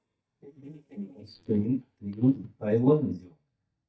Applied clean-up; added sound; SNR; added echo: neural mask model DeepFilterNet 3.